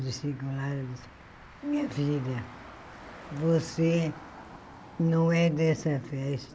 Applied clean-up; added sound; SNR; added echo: none; Motor vehicle (road); 18 dB; none.